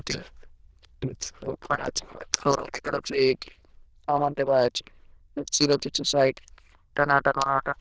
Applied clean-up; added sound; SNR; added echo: neural diffusion model UNIVERSE++.